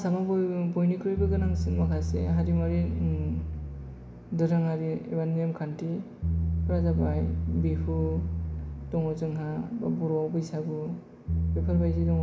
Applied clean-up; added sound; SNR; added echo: none; Bass guitar; 2 dB; reverberation time 1.3 s.